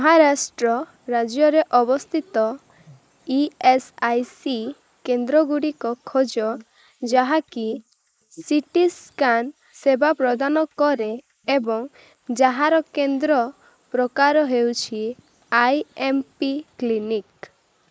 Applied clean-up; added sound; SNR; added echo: neural mask model Resemble Enhance denoiser.